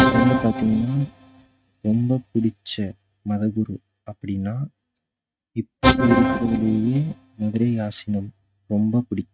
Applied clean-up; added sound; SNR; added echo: neural mask model RNNoise.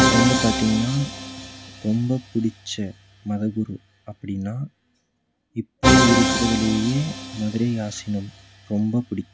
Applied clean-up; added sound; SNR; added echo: none; Musical instrument; 1 dB; none.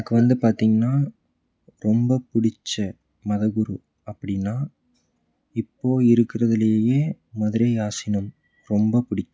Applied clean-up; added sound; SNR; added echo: none; none; none; none.